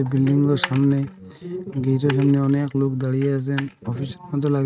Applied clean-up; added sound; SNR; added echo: neural mask model RNNoise.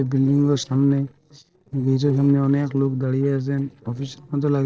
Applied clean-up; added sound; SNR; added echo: neural separator model SepFormer DNS4.